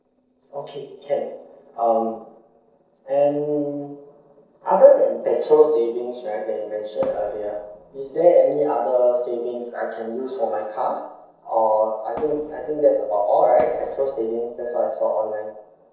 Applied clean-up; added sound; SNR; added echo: neural separator model SepFormer DNS4.